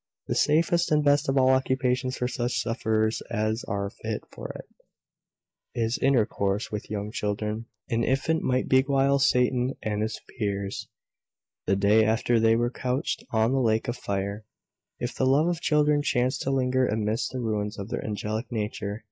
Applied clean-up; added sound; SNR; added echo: neural mask model Resemble Enhance denoiser.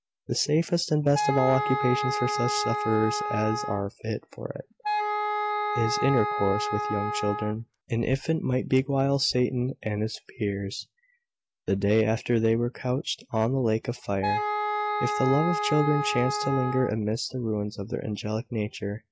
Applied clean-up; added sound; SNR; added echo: none; Wind instrument, woodwind instrument; 2 dB; none.